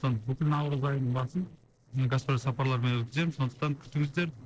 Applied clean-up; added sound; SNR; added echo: neural separator model SepFormer DNS4.